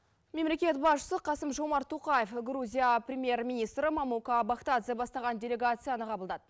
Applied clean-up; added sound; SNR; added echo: none; none; none; none.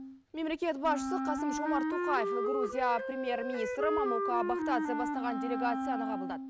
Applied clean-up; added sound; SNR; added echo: none; Wind instrument, woodwind instrument; -1 dB; none.